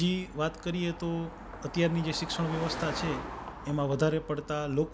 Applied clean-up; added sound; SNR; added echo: none; Car passing by; 11 dB; none.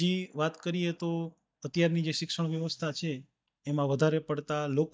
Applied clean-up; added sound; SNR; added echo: neural mask model DeepFilterNet 3.